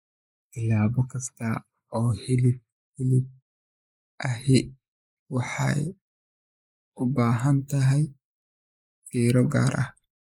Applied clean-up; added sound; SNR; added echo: neural mask model Resemble Enhance denoiser.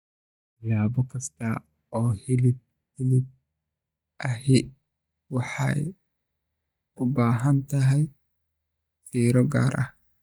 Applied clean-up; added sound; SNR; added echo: neural mask model DeepFilterNet 3.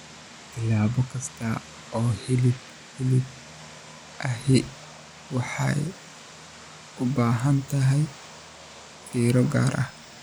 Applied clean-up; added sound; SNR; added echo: none; Vehicle; 18 dB; none.